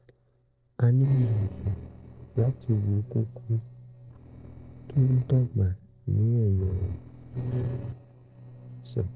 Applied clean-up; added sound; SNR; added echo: neural separator model SepFormer DNS4.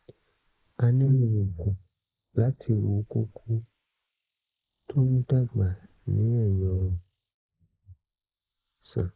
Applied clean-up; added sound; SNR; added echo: neural mask model Resemble Enhance denoiser.